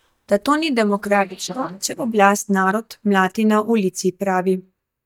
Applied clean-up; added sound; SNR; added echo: neural mask model DeepFilterNet 3.